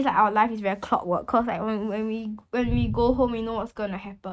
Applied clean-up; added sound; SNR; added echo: neural mask model RNNoise.